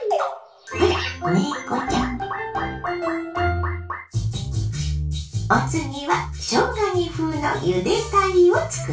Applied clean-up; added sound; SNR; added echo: none; none; none; reverberation time 0.3 s.